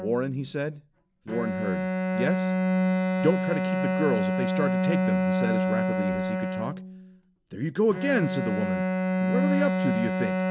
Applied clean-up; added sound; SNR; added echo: none; Bowed string instrument; -3 dB; none.